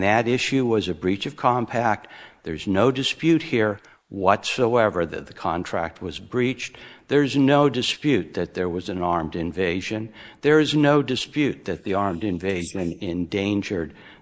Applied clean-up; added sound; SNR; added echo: neural mask model Resemble Enhance denoiser.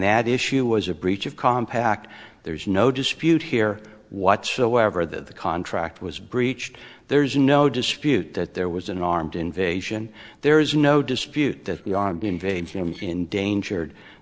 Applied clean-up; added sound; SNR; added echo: neural separator model SepFormer DNS4.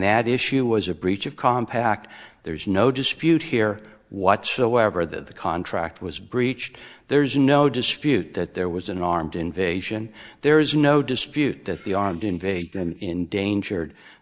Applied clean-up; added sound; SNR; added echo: neural mask model DeepFilterNet 3.